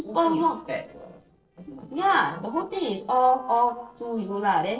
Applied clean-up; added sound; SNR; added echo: neural separator model SepFormer DNS4.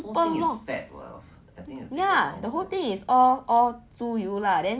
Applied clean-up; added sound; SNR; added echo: none; none; none; none.